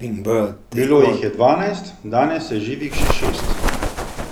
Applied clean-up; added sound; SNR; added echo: none; Bird; 2 dB; none.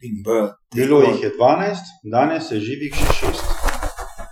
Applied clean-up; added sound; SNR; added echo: classical method Wiener filter.